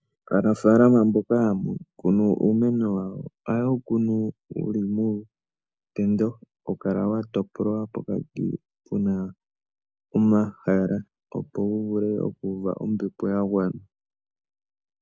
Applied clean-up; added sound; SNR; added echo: none; none; none; none.